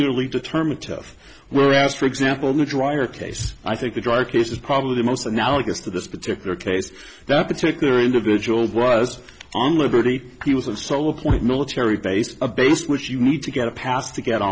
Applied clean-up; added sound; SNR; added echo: none; none; none; none.